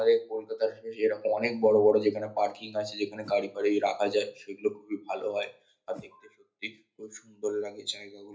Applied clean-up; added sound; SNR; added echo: none; Whoosh, swoosh, swish; 19 dB; reverberation time 0.3 s.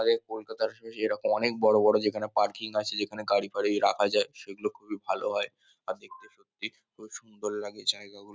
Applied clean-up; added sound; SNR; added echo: none; none; none; none.